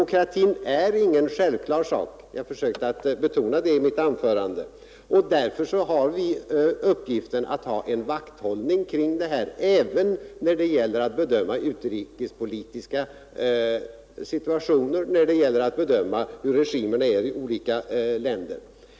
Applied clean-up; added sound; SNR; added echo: none; none; none; none.